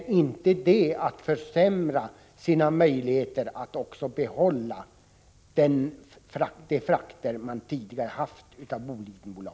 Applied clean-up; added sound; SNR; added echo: none; none; none; none.